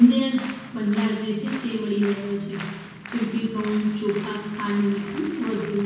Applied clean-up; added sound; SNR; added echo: none; Applause; 16 dB; reverberation time 1.2 s.